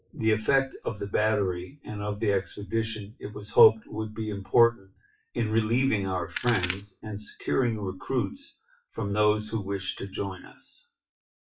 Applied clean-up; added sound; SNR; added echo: classical method WPE with log-MMSE.